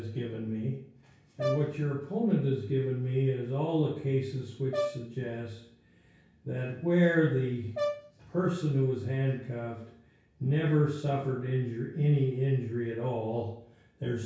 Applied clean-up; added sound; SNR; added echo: none; Brass instrument; 8 dB; reverberation time 0.6 s.